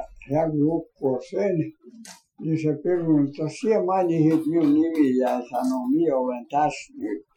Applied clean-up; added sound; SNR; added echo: classical method Wiener filter.